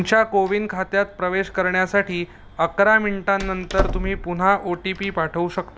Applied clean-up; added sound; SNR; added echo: none; Door; 11 dB; none.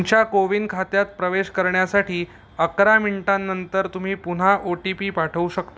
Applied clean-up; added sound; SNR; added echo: none; none; none; none.